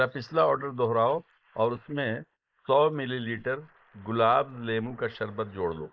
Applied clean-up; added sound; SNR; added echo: neural mask model Resemble Enhance denoiser.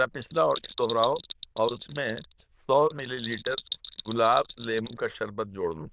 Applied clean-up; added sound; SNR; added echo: neural diffusion model UNIVERSE++.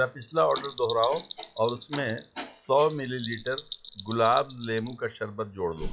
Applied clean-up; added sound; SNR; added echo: classical method log-MMSE.